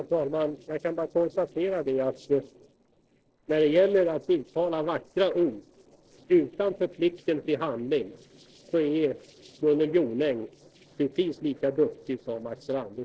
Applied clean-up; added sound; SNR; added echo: neural separator model SepFormer DNS4.